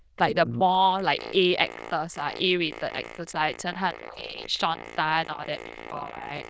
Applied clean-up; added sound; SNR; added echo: neural diffusion model UNIVERSE++.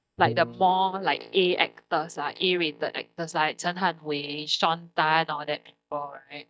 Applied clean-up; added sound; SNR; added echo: neural mask model DeepFilterNet 3.